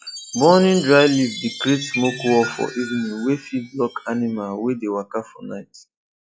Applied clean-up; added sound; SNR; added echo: classical method log-MMSE.